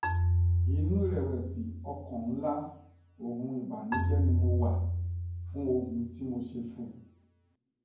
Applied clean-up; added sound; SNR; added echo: none; Marimba, xylophone; -4 dB; reverberation time 0.9 s.